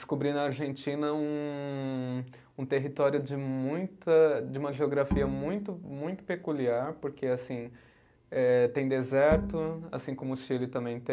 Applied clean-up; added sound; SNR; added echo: none; Bowed string instrument; 6 dB; none.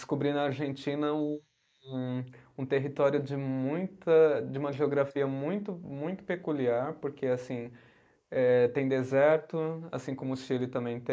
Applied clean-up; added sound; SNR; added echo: neural mask model Resemble Enhance denoiser.